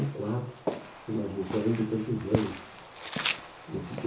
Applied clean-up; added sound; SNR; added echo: none; Walk, footsteps; 4 dB; reverberation time 0.7 s.